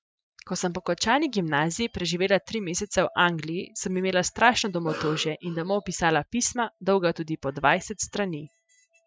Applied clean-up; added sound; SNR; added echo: classical method Wiener filter.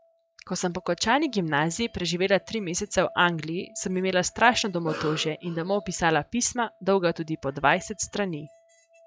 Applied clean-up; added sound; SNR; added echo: classical method log-MMSE.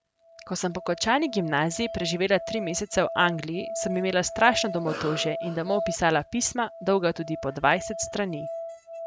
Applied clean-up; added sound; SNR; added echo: none; Musical instrument + Cough; 10 dB; none.